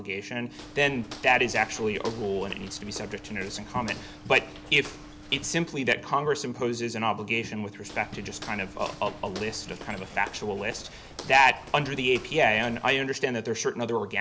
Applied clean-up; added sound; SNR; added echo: none; Microwave oven + Walk, footsteps; 16 dB; none.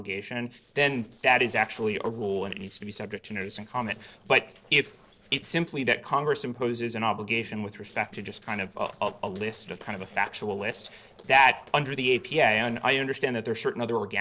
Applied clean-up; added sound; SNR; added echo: neural separator model SepFormer DNS4.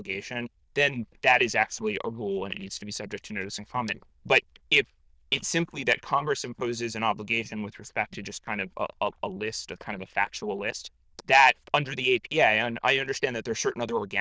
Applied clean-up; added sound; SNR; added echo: neural diffusion model UNIVERSE++.